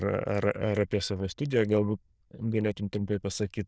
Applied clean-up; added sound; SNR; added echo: neural diffusion model UNIVERSE++.